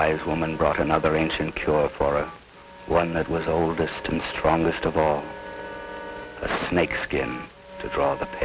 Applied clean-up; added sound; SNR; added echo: none; none; none; none.